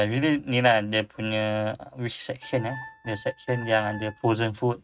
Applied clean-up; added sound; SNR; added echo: neural mask model RNNoise.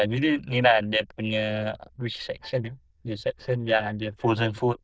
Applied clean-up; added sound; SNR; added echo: neural diffusion model UNIVERSE++.